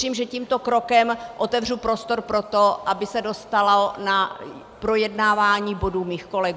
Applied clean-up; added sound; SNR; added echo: none; none; none; none.